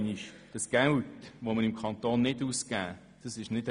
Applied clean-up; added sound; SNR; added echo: none; none; none; none.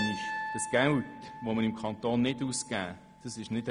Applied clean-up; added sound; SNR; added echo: none; Piano; 10 dB; none.